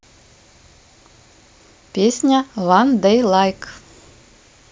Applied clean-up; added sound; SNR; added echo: none; none; none; none.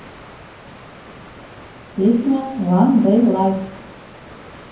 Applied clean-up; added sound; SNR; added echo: none; Water; 19 dB; reverberation time 0.9 s.